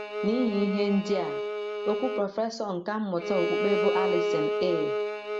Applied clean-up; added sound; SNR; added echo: none; Bowed string instrument; 1 dB; none.